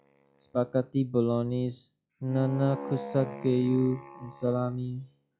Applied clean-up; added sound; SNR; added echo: classical method log-MMSE.